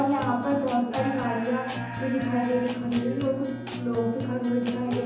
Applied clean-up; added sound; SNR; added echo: none; Guitar; 7 dB; reverberation time 0.9 s.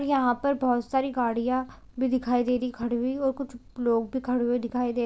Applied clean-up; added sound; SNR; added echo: none; none; none; none.